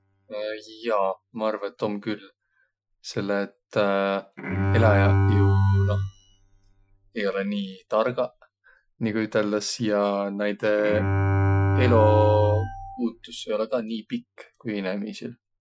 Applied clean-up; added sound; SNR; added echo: classical method Wiener filter.